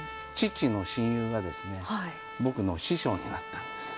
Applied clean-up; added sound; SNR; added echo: none; Trumpet; 11 dB; none.